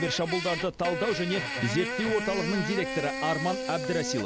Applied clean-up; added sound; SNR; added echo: none; Fart; 4 dB; none.